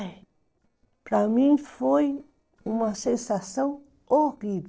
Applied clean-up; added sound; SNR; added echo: neural separator model SepFormer DNS4.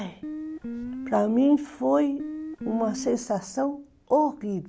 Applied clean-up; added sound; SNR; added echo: none; Guitar; 9 dB; none.